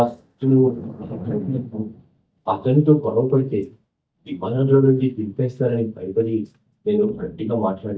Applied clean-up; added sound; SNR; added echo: neural mask model DeepFilterNet 3.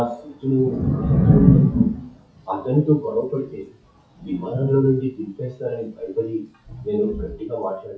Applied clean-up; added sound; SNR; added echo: classical method WPE with log-MMSE.